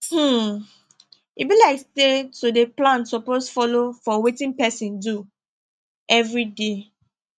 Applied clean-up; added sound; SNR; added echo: neural mask model RNNoise.